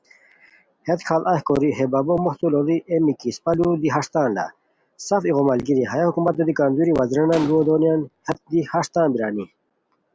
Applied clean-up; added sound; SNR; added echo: none; Gunshot, gunfire; 16 dB; none.